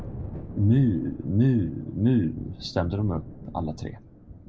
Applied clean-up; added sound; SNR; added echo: none; Thunder; 14 dB; none.